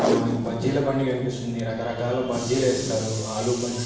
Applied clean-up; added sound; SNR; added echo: none; Packing tape, duct tape; 7 dB; reverberation time 1.1 s.